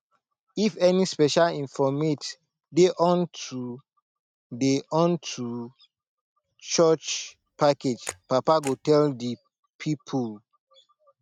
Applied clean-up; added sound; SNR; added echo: neural mask model RNNoise.